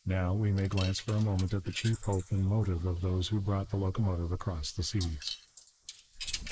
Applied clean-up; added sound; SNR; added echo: neural mask model Resemble Enhance denoiser.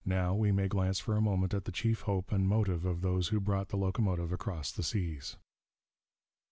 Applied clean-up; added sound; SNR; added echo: none; none; none; none.